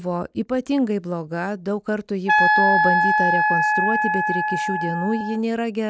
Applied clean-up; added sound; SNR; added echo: none; Wind instrument, woodwind instrument; -5 dB; none.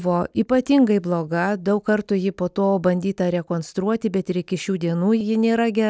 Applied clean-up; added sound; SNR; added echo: none; none; none; none.